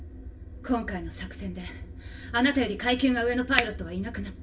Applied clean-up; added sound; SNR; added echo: none; Finger snapping; 0 dB; reverberation time 0.1 s.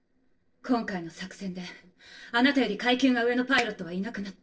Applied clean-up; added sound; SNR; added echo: neural separator model SepFormer DNS4.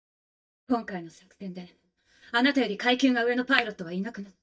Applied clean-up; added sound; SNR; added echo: neural mask model DeepFilterNet 3.